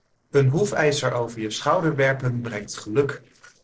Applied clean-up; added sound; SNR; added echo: neural separator model SepFormer DNS4.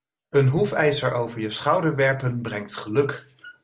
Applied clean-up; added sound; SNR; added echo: none; none; none; none.